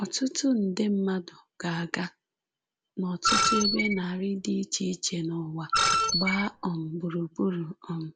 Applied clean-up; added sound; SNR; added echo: none; Screech; -3 dB; none.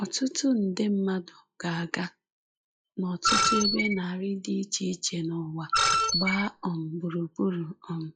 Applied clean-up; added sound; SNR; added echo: classical method log-MMSE.